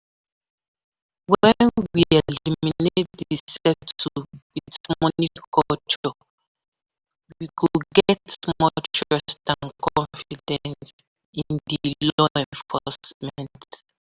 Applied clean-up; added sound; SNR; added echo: none; none; none; none.